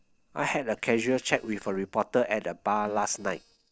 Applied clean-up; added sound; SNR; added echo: neural separator model SepFormer DNS4.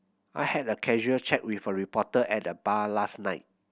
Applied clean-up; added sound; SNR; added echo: none; none; none; none.